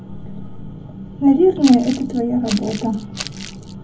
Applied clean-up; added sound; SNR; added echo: none; Crumpling, crinkling; 15 dB; reverberation time 0.3 s.